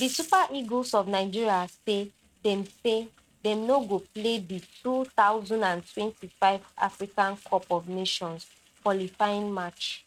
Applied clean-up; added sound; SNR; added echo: neural mask model RNNoise.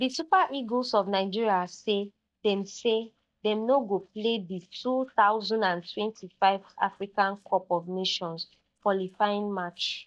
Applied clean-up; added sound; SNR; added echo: neural mask model DeepFilterNet 3.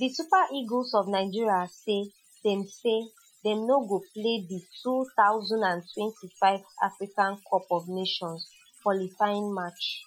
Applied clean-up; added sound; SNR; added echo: classical method Wiener filter.